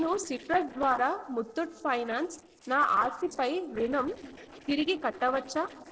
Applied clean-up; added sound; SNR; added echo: neural separator model SepFormer DNS4.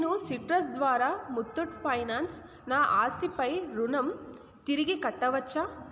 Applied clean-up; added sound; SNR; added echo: none; none; none; none.